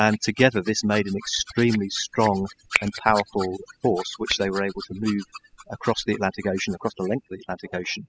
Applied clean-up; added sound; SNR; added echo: classical method spectral subtraction.